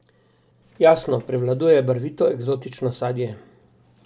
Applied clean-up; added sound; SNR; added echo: none; none; none; none.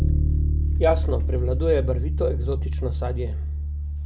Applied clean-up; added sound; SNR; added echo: none; Bass guitar; -5 dB; none.